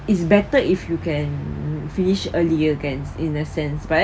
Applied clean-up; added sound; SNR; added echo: none; none; none; none.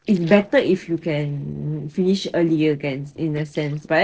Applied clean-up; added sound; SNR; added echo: neural separator model SepFormer DNS4.